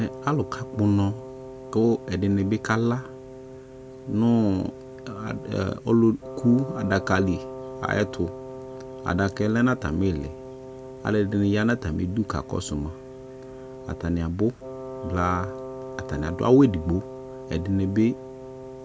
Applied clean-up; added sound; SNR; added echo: none; Wind instrument, woodwind instrument; 13 dB; none.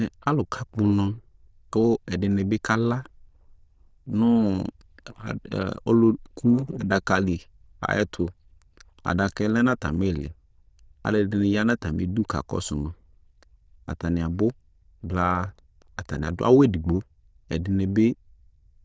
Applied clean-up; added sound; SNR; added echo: neural diffusion model UNIVERSE++.